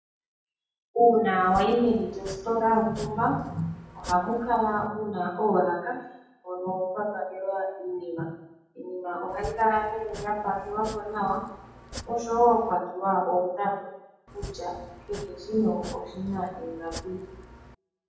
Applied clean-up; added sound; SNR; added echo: none; Domestic sounds, home sounds; 16 dB; reverberation time 0.8 s.